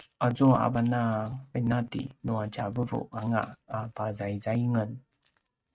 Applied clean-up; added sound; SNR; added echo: neural mask model RNNoise.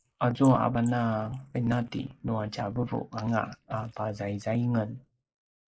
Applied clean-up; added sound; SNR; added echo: neural mask model Resemble Enhance denoiser.